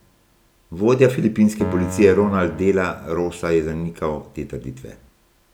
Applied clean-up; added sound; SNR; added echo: none; Keyboard (musical); 15 dB; none.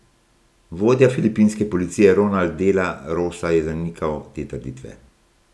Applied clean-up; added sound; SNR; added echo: none; none; none; none.